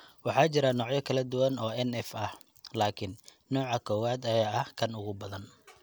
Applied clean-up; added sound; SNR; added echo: none; none; none; none.